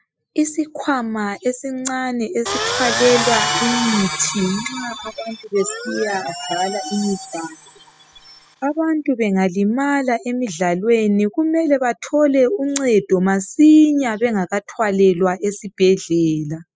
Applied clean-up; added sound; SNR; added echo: classical method spectral subtraction.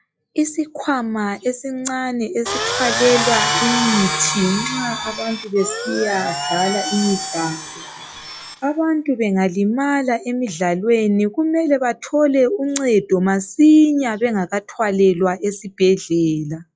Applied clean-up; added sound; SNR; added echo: classical method log-MMSE.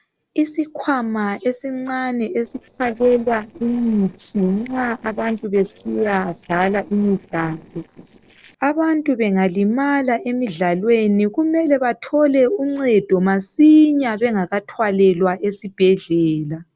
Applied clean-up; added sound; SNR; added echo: neural separator model SepFormer DNS4.